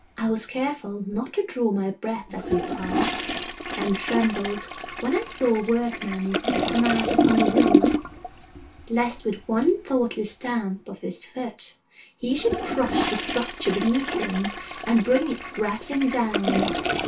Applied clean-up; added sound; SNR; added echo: none; Toilet flush; 2 dB; reverberation time 0.2 s.